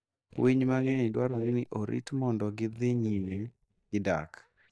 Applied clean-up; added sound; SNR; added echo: neural mask model DeepFilterNet 3.